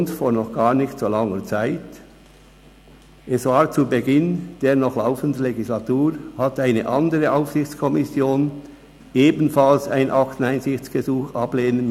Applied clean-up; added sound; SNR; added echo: none; none; none; none.